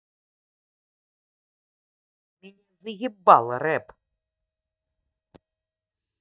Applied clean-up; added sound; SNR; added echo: neural mask model DeepFilterNet 3.